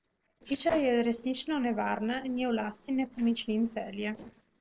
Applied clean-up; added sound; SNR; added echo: neural separator model SepFormer DNS4.